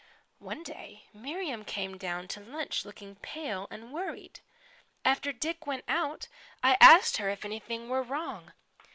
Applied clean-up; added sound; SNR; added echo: none; none; none; none.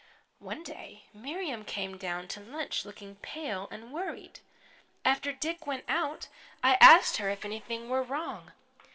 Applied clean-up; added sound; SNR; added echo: none; none; none; reverberation time 1.1 s.